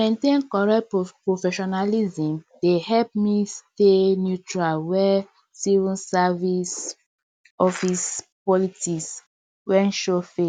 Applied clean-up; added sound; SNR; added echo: none; none; none; none.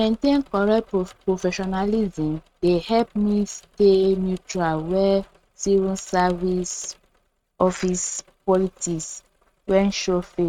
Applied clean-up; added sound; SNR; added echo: neural mask model RNNoise.